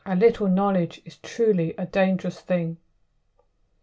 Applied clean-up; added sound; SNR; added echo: none; none; none; reverberation time 0.2 s.